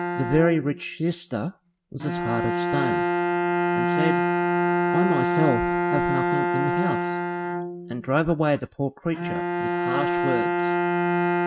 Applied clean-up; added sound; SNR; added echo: neural mask model RNNoise.